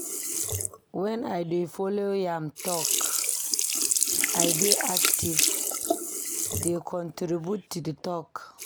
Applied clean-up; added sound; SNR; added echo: none; Sink (filling or washing); -3 dB; none.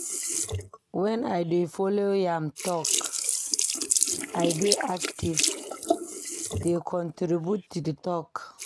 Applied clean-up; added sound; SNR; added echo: neural mask model RNNoise.